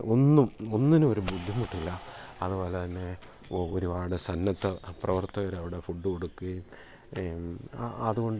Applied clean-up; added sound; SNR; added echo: none; none; none; none.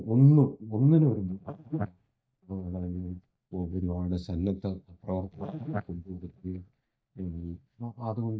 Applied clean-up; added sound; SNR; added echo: neural mask model DeepFilterNet 3.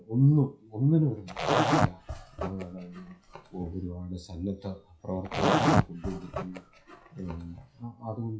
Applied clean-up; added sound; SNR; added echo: classical method WPE with log-MMSE.